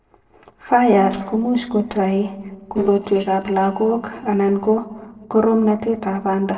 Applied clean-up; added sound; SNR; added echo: neural separator model SepFormer DNS4.